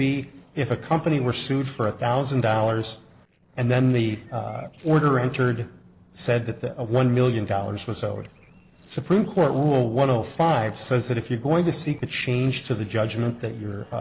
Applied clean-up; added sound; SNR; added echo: neural separator model SepFormer DNS4.